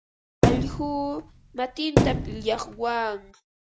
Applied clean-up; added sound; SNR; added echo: none; Thump, thud; -4 dB; none.